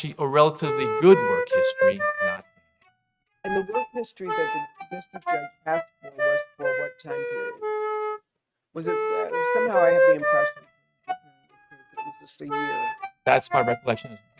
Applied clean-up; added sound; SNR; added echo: neural mask model RNNoise.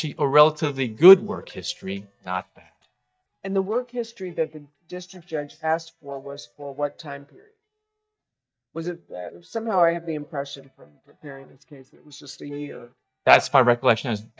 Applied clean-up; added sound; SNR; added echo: neural mask model DeepFilterNet 3.